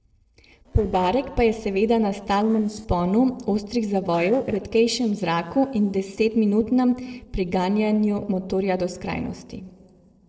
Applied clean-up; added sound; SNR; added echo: neural separator model SepFormer DNS4.